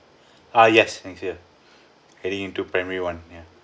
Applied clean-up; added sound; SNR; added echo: none; none; none; none.